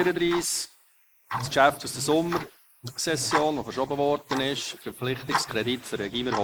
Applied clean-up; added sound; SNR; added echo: neural mask model Resemble Enhance denoiser.